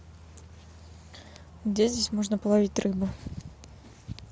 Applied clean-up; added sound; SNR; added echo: none; none; none; none.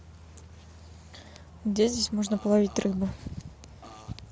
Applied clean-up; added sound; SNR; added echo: none; Burping, eructation; 19 dB; none.